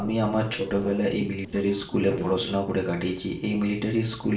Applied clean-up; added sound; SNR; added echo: neural separator model SepFormer DNS4.